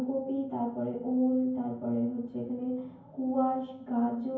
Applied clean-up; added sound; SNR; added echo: none; none; none; reverberation time 0.9 s.